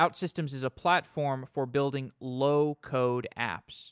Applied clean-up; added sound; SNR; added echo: none; none; none; none.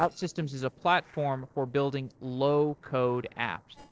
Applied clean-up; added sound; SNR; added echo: neural separator model SepFormer DNS4.